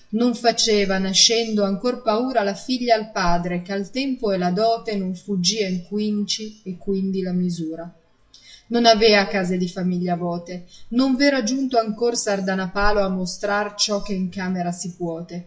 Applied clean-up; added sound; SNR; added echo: classical method WPE with log-MMSE.